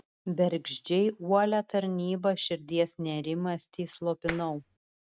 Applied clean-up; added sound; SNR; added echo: none; Tap; 10 dB; none.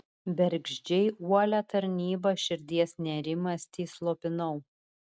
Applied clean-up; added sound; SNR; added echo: none; none; none; none.